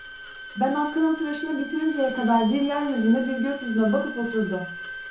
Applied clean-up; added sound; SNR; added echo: none; Bowed string instrument; 11 dB; reverberation time 0.6 s.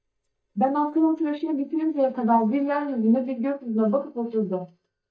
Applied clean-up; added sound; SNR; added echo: neural mask model DeepFilterNet 3.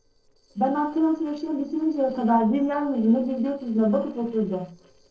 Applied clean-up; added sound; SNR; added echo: neural separator model SepFormer DNS4.